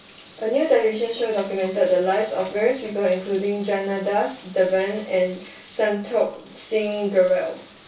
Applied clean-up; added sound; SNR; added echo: none; Bathtub (filling or washing); 16 dB; reverberation time 0.2 s.